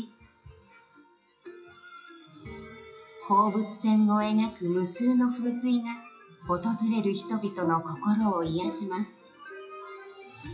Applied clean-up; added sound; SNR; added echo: classical method WPE with log-MMSE.